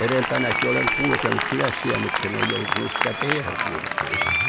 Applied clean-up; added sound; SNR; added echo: none; Applause; -2 dB; none.